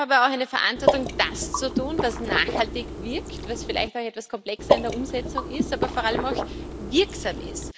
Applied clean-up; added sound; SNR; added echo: none; Water / Liquid; 1 dB; none.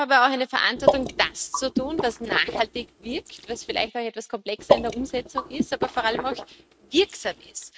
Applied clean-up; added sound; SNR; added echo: neural mask model RNNoise.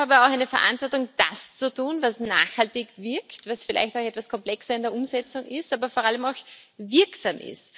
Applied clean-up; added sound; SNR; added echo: none; none; none; none.